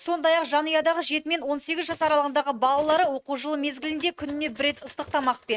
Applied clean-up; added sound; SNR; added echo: neural mask model RNNoise.